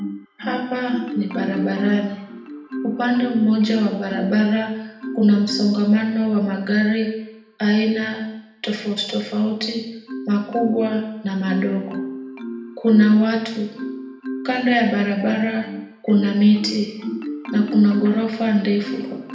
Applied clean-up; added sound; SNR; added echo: none; Marimba, xylophone; 11 dB; reverberation time 0.8 s.